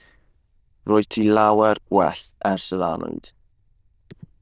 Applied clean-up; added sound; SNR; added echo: neural diffusion model UNIVERSE++.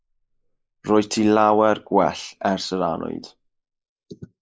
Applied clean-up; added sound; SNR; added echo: neural mask model Resemble Enhance denoiser.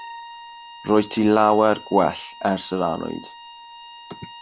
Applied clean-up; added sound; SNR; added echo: none; Bowed string instrument; 18 dB; none.